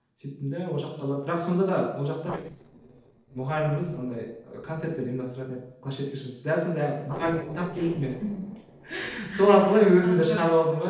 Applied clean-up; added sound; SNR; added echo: neural separator model SepFormer DNS4.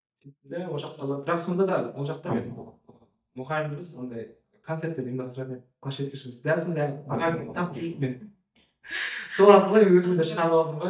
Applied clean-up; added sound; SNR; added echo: neural mask model DeepFilterNet 3.